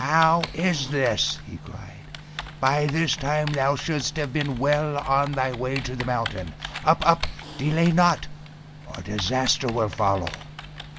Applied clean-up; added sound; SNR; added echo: none; Typing; 12 dB; none.